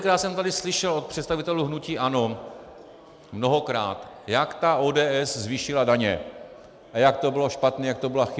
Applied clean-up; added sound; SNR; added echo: none; none; none; none.